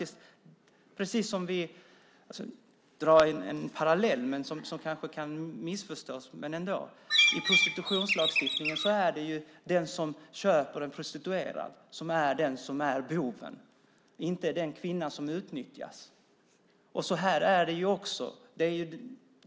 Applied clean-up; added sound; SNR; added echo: none; Bird; -4 dB; none.